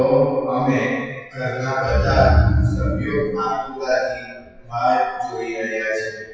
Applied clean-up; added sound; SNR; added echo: classical method WPE with log-MMSE.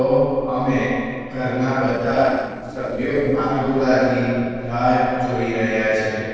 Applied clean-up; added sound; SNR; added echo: neural separator model SepFormer DNS4.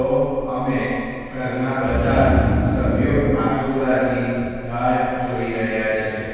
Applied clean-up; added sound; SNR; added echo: none; Breathing; 4 dB; reverberation time 2.1 s.